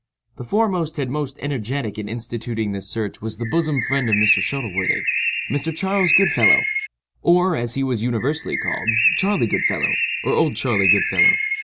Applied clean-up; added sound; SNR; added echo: none; Bird; -1 dB; none.